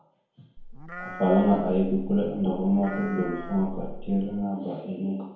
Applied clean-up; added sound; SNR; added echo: none; Livestock, farm animals, working animals; 11 dB; reverberation time 0.9 s.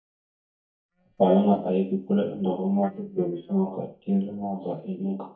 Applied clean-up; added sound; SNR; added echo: neural mask model DeepFilterNet 3.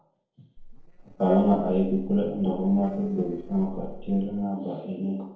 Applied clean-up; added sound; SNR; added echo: neural separator model SepFormer DNS4.